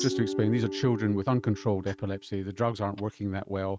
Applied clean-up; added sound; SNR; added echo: neural mask model RNNoise.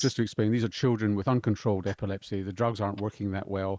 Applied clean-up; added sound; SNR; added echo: neural mask model Resemble Enhance denoiser.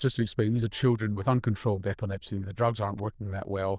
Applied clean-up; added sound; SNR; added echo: neural diffusion model UNIVERSE++.